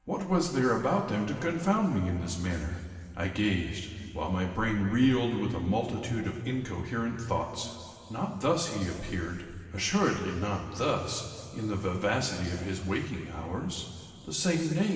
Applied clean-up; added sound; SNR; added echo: none; none; none; reverberation time 2.4 s.